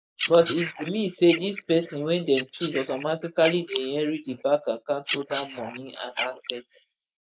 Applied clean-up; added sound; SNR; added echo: neural mask model Resemble Enhance denoiser.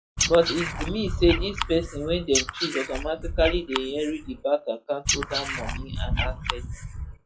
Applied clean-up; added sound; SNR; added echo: classical method log-MMSE.